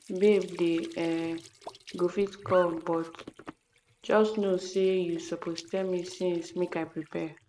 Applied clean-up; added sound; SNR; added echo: neural mask model RNNoise.